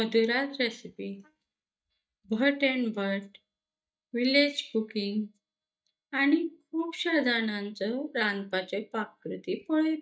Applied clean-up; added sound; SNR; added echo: neural mask model DeepFilterNet 3.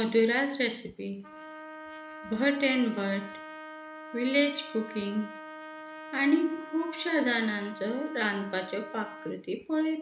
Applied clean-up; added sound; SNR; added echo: none; Trumpet; 14 dB; none.